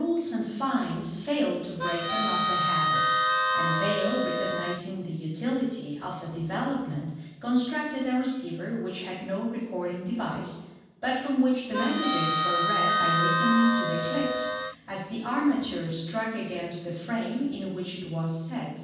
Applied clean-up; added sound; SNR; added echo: none; Harmonica; -3 dB; reverberation time 1.2 s.